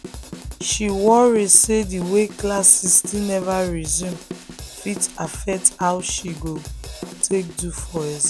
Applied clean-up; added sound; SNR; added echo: none; Drum kit; 13 dB; none.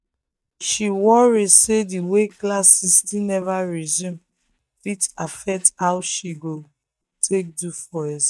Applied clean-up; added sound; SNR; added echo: neural mask model DeepFilterNet 3.